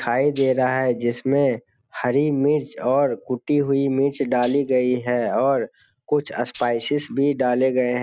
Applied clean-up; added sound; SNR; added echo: none; Tambourine; 5 dB; none.